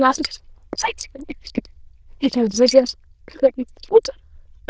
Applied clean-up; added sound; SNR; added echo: neural diffusion model UNIVERSE++.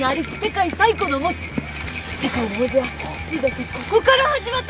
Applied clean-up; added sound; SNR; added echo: none; Rattle; 8 dB; none.